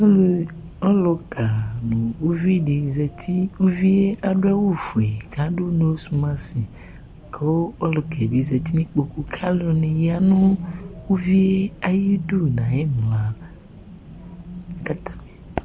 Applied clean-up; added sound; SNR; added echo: none; none; none; none.